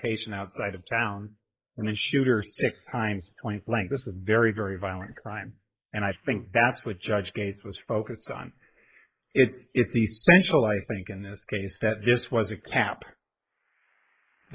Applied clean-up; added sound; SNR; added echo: neural mask model Resemble Enhance denoiser.